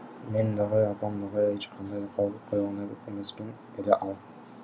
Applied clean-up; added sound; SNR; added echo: none; none; none; none.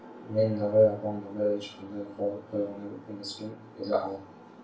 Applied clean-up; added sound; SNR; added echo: none; none; none; reverberation time 0.3 s.